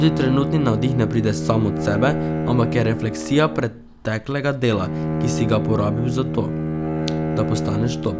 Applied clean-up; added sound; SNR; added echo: none; Bowed string instrument; 2 dB; none.